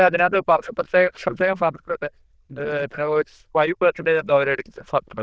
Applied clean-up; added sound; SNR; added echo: neural diffusion model UNIVERSE++.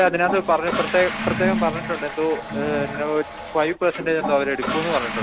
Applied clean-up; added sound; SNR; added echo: none; Toilet flush / Water; 5 dB; none.